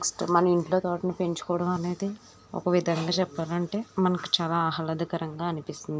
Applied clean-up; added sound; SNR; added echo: none; none; none; none.